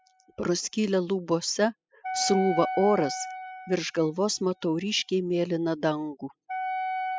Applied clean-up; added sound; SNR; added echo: classical method spectral subtraction.